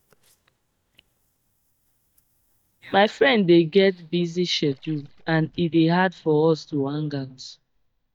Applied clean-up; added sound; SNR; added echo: neural mask model DeepFilterNet 3.